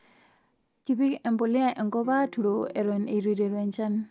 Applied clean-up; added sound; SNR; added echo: neural mask model DeepFilterNet 3.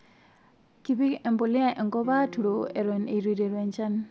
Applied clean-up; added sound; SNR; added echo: none; Electric guitar / Strum; 17 dB; none.